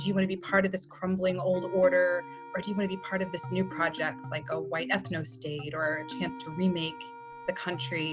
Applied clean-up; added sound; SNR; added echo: none; Wind instrument, woodwind instrument; 17 dB; none.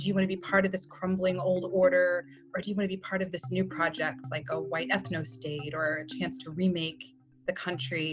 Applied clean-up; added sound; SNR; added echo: none; none; none; none.